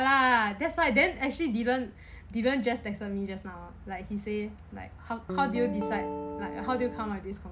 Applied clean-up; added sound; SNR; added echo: none; Guitar; 6 dB; none.